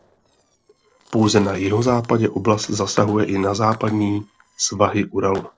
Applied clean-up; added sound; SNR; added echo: neural separator model SepFormer DNS4.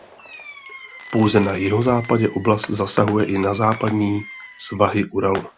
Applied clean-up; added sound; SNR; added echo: none; Fireworks; 17 dB; none.